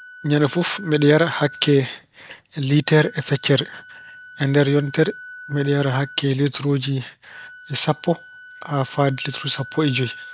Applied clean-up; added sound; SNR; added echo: none; Wind instrument, woodwind instrument; 19 dB; none.